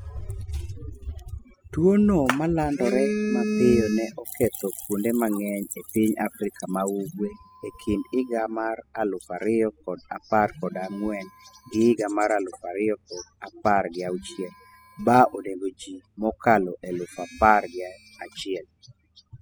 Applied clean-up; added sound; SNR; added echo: classical method spectral subtraction.